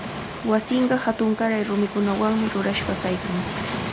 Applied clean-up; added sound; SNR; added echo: none; Waves, surf; 8 dB; none.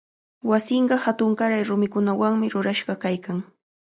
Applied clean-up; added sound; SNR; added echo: none; none; none; none.